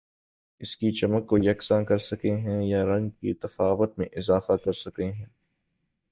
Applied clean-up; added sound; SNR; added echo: neural mask model DeepFilterNet 3.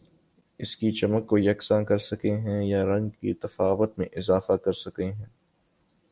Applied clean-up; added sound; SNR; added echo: none; none; none; none.